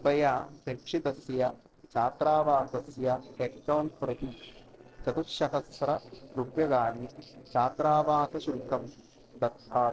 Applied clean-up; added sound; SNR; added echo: neural separator model SepFormer DNS4.